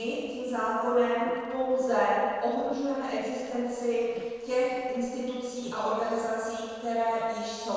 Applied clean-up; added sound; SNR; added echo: neural separator model SepFormer DNS4.